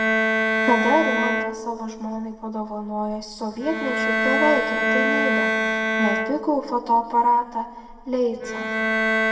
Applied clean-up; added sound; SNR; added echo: none; Bowed string instrument; -1 dB; reverberation time 1.6 s.